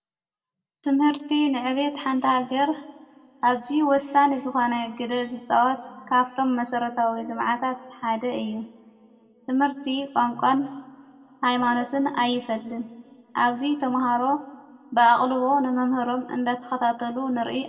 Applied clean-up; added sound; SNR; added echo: none; none; none; reverberation time 1.2 s.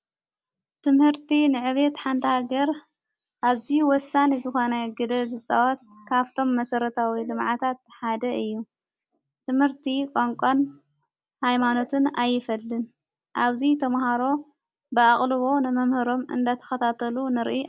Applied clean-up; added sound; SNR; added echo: none; none; none; none.